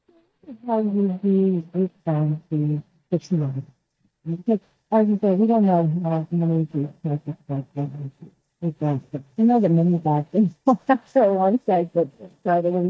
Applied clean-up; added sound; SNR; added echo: neural mask model DeepFilterNet 3.